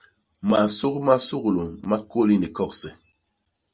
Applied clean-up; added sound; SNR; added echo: none; none; none; none.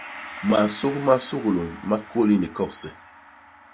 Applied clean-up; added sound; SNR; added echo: none; Gong; 18 dB; none.